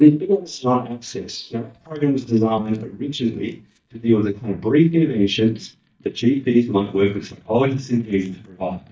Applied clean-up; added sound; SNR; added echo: neural mask model DeepFilterNet 3.